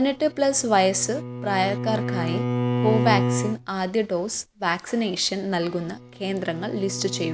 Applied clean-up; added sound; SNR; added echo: none; Bowed string instrument; 4 dB; none.